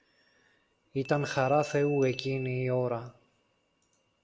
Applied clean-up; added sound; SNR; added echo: none; Glass / Bell; 19 dB; none.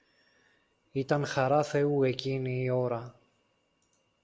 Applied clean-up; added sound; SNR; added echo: none; none; none; none.